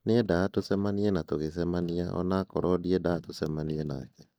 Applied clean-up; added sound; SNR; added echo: neural mask model DeepFilterNet 3.